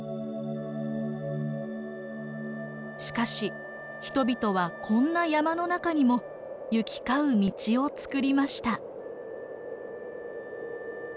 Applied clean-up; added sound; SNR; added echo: none; Wind instrument, woodwind instrument; 19 dB; none.